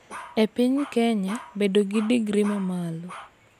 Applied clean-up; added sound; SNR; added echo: none; Bark; 18 dB; none.